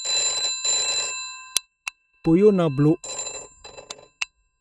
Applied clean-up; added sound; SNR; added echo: neural mask model RNNoise.